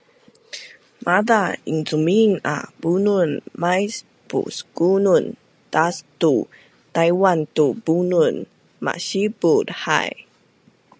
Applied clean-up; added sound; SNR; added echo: none; none; none; none.